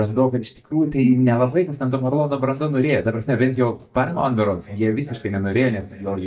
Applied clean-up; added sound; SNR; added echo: neural mask model DeepFilterNet 3.